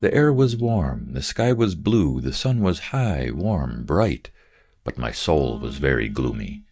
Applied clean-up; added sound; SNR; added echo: neural mask model DeepFilterNet 3.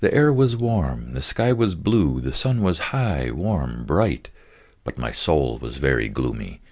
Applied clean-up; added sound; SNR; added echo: none; none; none; none.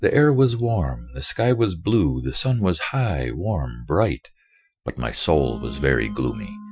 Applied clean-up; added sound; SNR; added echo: classical method Wiener filter.